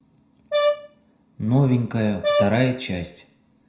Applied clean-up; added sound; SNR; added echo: none; Brass instrument; 2 dB; reverberation time 0.4 s.